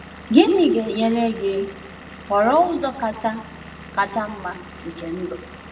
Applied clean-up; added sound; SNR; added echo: none; Engine / Vehicle; 17 dB; reverberation time 0.6 s.